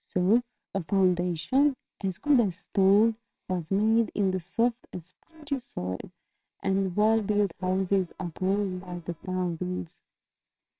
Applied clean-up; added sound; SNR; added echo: neural separator model SepFormer WHAMR!.